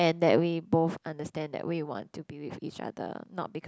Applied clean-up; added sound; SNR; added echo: none; none; none; none.